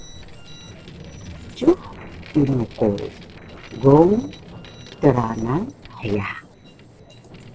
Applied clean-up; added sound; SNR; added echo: neural separator model SepFormer DNS4.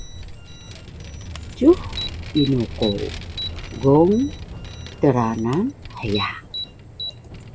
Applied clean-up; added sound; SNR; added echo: none; Vehicle + Alarm; 10 dB; none.